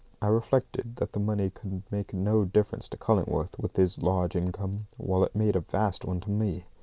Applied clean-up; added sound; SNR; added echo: none; none; none; none.